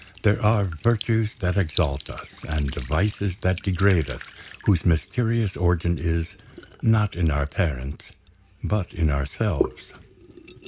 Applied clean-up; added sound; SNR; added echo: none; Trickle, dribble / Sink (filling or washing); 16 dB; none.